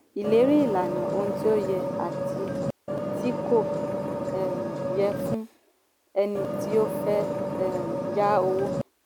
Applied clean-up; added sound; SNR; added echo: none; Vehicle; 2 dB; none.